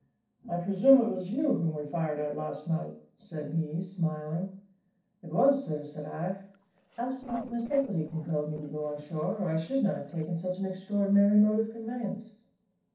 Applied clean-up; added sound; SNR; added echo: neural separator model SepFormer DNS4.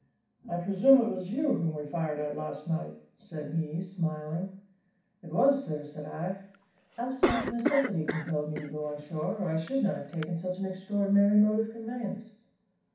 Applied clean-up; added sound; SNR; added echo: none; Cough; 5 dB; reverberation time 0.6 s.